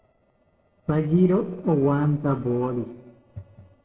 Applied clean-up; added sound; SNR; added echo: neural separator model SepFormer DNS4.